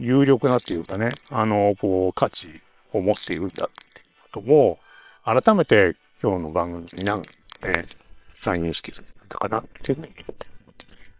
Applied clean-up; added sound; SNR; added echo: neural separator model SepFormer WHAM!.